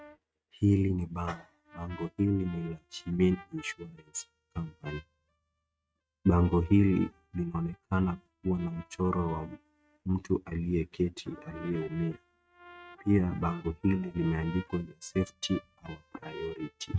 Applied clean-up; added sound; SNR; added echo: neural mask model RNNoise.